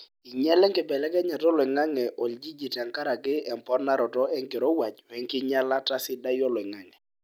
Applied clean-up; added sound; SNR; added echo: none; none; none; none.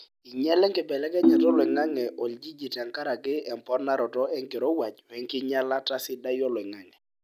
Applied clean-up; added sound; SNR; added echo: none; Ringtone; -4 dB; none.